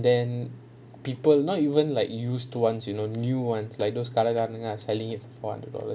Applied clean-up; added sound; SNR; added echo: none; none; none; none.